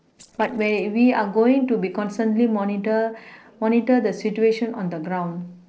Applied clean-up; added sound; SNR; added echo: neural separator model SepFormer DNS4.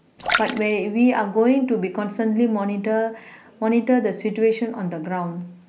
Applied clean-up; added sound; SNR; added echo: none; Splash, splatter; 8 dB; none.